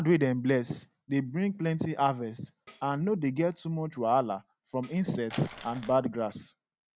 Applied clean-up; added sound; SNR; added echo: none; Crumpling, crinkling + Tambourine; 16 dB; none.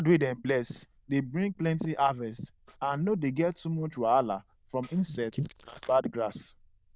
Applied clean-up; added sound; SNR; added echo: neural diffusion model UNIVERSE++.